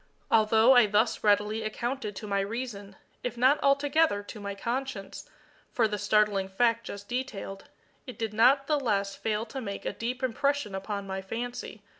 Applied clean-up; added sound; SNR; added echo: none; none; none; none.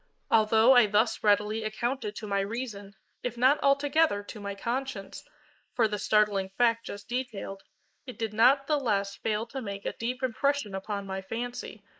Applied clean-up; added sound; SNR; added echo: neural mask model Resemble Enhance denoiser.